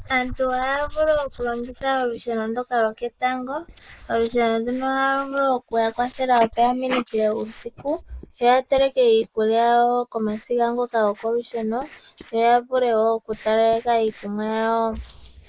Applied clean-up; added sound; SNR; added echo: neural mask model Resemble Enhance denoiser.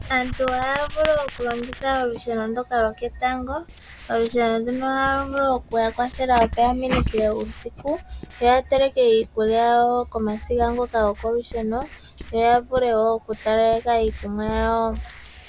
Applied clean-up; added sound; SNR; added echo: none; Writing; 17 dB; none.